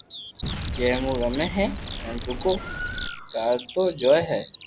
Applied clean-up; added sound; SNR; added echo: none; Explosion + Bird vocalization, bird call, bird song; 5 dB; none.